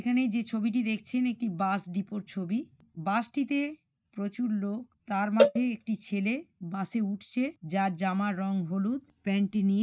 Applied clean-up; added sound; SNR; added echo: neural mask model RNNoise.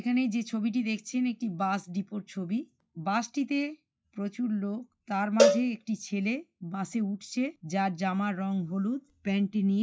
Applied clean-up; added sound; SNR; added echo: classical method log-MMSE.